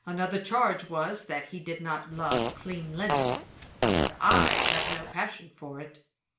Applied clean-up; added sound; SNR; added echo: none; Fart; -4 dB; reverberation time 0.4 s.